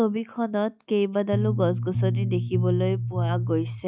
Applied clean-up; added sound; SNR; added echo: classical method log-MMSE.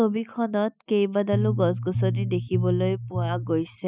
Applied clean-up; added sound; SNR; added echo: classical method spectral subtraction.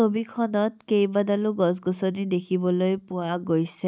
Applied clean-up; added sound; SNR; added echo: none; none; none; none.